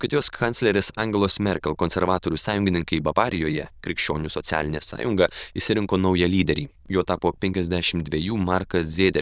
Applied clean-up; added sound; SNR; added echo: neural diffusion model UNIVERSE++.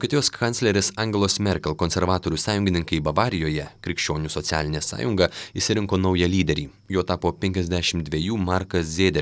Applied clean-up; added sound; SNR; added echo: none; none; none; none.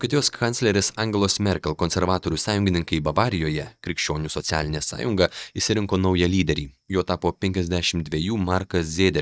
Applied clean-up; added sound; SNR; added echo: neural mask model DeepFilterNet 3.